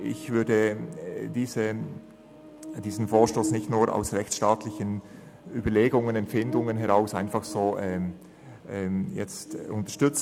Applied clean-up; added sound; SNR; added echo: none; Buzz; 13 dB; none.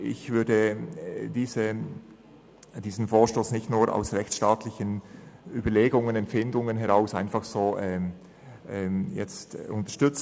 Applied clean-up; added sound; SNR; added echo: none; none; none; none.